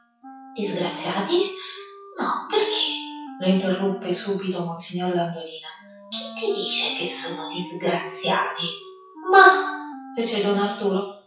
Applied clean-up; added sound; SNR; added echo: classical method WPE with log-MMSE.